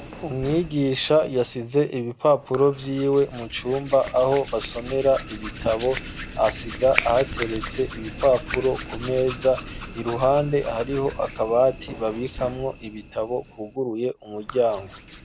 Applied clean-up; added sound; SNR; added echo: none; Hands; 12 dB; none.